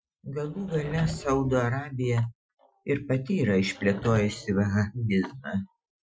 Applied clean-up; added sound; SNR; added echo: classical method Wiener filter.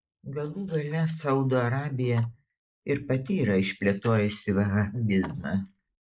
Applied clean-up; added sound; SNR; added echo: neural mask model Resemble Enhance denoiser.